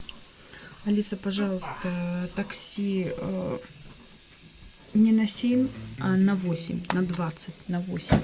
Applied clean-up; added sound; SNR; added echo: none; Electric guitar; 14 dB; none.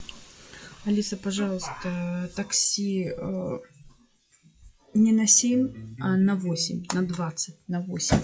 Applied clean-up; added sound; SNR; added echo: classical method log-MMSE.